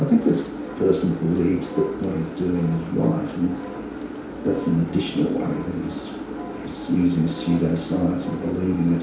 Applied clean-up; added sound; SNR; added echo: none; Engine; 9 dB; reverberation time 0.6 s.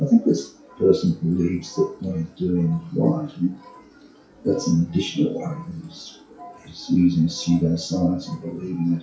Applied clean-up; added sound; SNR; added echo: classical method WPE with log-MMSE.